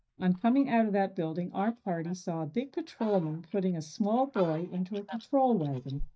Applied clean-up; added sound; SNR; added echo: neural mask model DeepFilterNet 3.